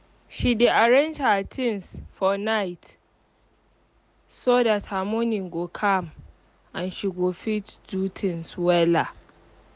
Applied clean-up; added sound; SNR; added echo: none; none; none; none.